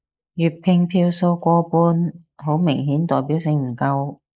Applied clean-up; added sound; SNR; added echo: neural mask model Resemble Enhance denoiser.